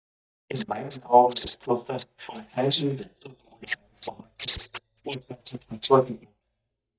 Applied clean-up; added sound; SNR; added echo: neural mask model DeepFilterNet 3.